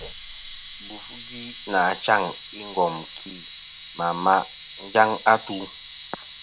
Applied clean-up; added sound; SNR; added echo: none; Camera; 14 dB; none.